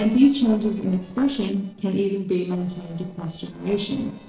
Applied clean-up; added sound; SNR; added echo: neural separator model SepFormer DNS4.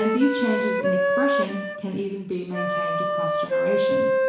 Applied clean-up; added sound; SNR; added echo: none; Wind instrument, woodwind instrument; -4 dB; reverberation time 0.7 s.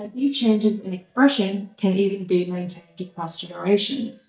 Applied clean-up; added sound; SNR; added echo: neural mask model DeepFilterNet 3.